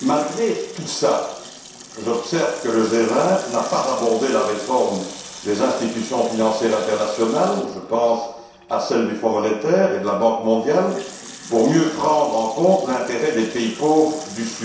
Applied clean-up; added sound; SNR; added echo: none; Sink (filling or washing) / Water tap, faucet; 18 dB; reverberation time 0.7 s.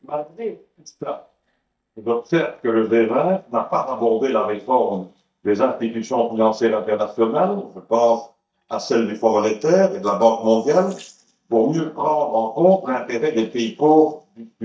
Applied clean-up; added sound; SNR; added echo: neural mask model DeepFilterNet 3.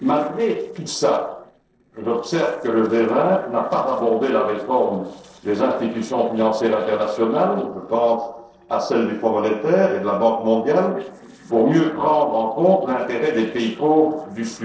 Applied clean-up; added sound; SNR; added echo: neural separator model SepFormer DNS4.